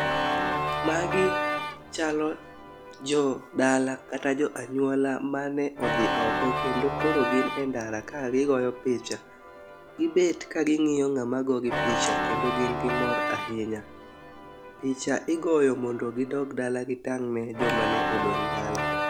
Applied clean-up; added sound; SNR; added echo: none; Organ; 3 dB; none.